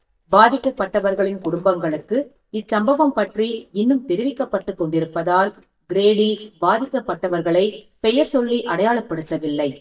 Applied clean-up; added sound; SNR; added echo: neural mask model DeepFilterNet 3.